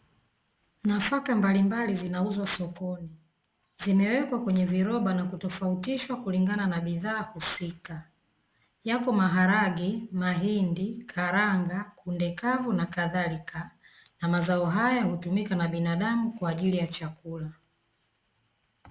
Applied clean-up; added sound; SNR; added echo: none; none; none; none.